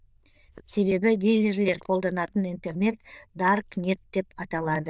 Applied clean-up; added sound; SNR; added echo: neural diffusion model UNIVERSE++.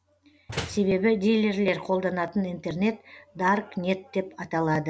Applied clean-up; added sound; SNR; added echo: none; Slam; 12 dB; none.